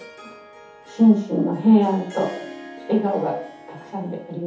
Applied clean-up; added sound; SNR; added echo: none; Harp; 19 dB; reverberation time 0.5 s.